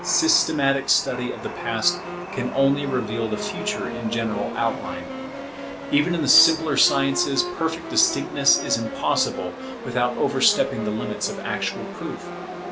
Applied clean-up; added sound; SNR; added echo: none; Wind instrument, woodwind instrument + Chatter / Subway, metro, underground; 8 dB; none.